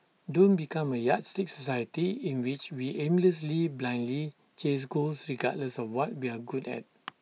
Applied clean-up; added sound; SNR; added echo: none; none; none; none.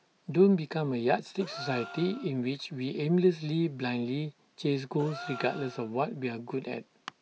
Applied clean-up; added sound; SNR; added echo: none; Gasp; 17 dB; none.